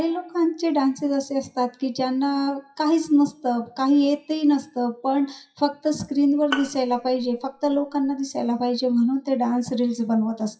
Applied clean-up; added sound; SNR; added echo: classical method WPE with log-MMSE.